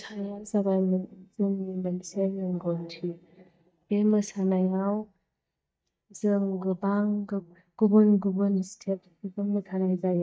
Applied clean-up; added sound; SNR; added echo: neural mask model DeepFilterNet 3.